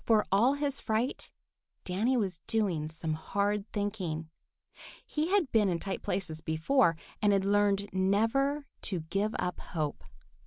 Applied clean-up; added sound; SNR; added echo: none; none; none; none.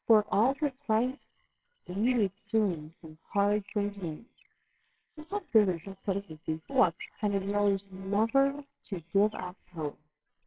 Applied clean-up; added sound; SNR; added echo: neural separator model SepFormer WHAMR!.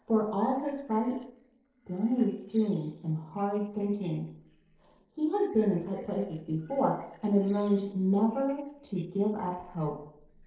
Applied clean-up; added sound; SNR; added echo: neural separator model SepFormer DNS4.